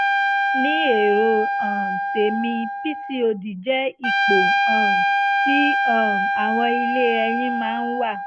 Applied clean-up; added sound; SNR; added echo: none; Trumpet; -2 dB; none.